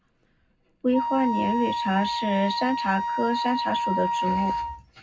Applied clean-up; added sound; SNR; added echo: none; Wind instrument, woodwind instrument; 2 dB; reverberation time 0.3 s.